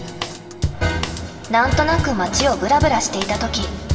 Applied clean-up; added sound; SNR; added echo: none; Drum kit; 7 dB; reverberation time 2.4 s.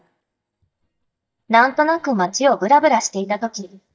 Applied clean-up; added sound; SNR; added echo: neural mask model DeepFilterNet 3.